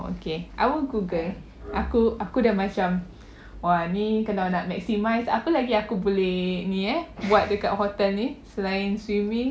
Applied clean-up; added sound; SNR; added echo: none; none; none; none.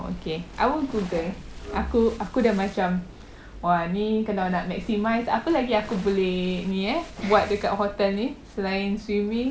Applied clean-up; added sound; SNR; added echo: none; Waves, surf; 19 dB; none.